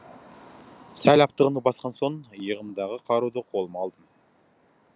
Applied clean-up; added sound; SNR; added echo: none; none; none; none.